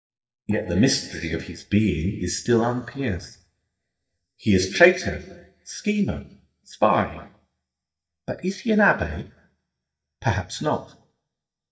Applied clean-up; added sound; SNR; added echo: neural mask model DeepFilterNet 3.